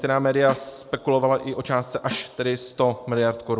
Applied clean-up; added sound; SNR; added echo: none; Snare drum; 19 dB; none.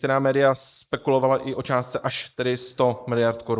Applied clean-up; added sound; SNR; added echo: neural mask model Resemble Enhance denoiser.